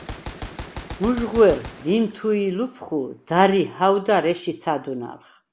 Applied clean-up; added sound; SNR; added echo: none; Gunshot, gunfire; 17 dB; none.